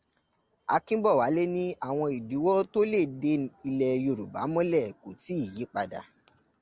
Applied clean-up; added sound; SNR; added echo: none; none; none; none.